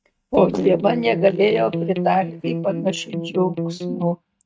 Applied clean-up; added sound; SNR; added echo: neural mask model DeepFilterNet 3.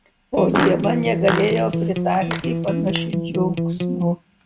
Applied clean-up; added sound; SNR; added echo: none; Electric guitar + Fart; 1 dB; none.